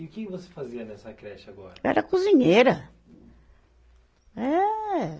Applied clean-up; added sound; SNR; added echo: none; none; none; none.